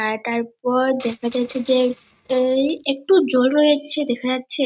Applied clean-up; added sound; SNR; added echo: neural mask model RNNoise.